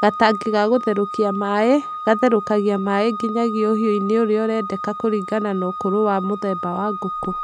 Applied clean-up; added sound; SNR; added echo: none; Organ; 9 dB; none.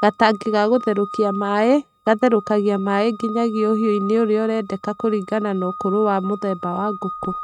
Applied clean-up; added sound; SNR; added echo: neural mask model RNNoise.